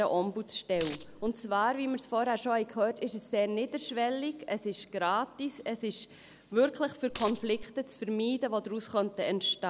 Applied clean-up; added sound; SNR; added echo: none; Coin (dropping); 6 dB; none.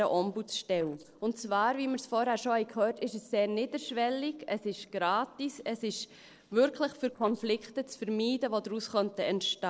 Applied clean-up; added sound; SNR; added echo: neural separator model SepFormer DNS4.